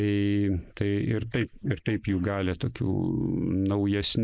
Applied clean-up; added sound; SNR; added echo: neural mask model Resemble Enhance denoiser.